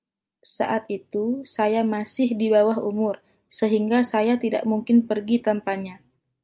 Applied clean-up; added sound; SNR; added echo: none; none; none; none.